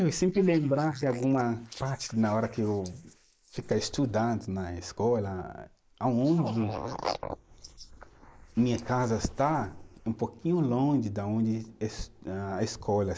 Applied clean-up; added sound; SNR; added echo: neural mask model Resemble Enhance denoiser.